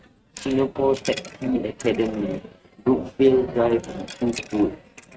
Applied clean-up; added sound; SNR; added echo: neural mask model RNNoise.